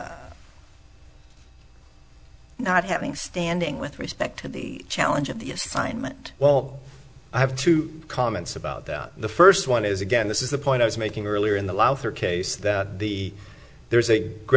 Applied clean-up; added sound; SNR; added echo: none; none; none; none.